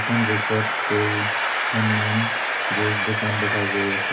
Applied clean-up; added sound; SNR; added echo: none; Train; -2 dB; reverberation time 0.3 s.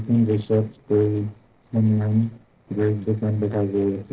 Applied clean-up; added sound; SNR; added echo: neural separator model SepFormer DNS4.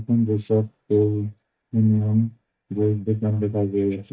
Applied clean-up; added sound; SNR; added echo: neural mask model DeepFilterNet 3.